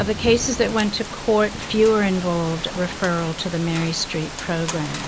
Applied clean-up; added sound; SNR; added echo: none; Rain; 10 dB; none.